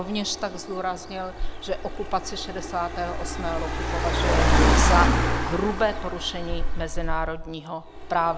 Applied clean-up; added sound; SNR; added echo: none; Car; -4 dB; none.